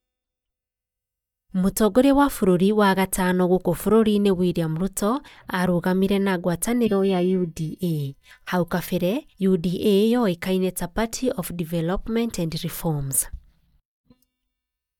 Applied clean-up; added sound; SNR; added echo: neural mask model DeepFilterNet 3.